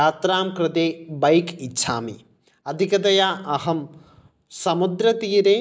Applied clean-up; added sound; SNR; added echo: none; none; none; none.